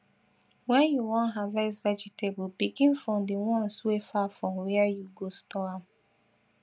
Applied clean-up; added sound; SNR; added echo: none; none; none; none.